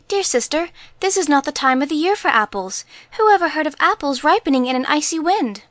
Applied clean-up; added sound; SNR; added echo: none; none; none; none.